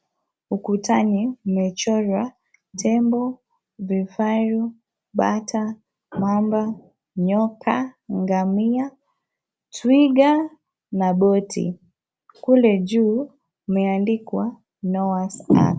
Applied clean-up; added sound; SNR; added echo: none; none; none; none.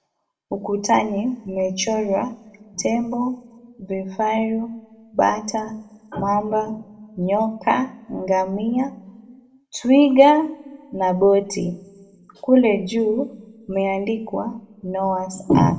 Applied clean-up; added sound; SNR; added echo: none; none; none; reverberation time 0.5 s.